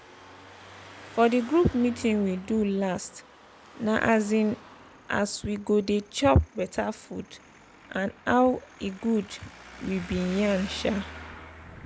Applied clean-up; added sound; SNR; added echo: none; Traffic noise, roadway noise; 19 dB; none.